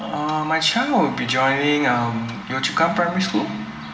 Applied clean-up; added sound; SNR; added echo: none; none; none; reverberation time 1.0 s.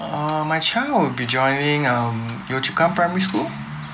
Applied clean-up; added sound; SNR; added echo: none; none; none; none.